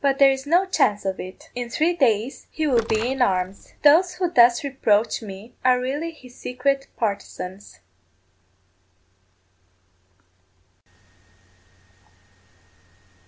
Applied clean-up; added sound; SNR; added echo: none; Splash, splatter; 13 dB; none.